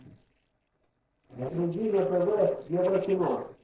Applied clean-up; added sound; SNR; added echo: neural separator model SepFormer DNS4.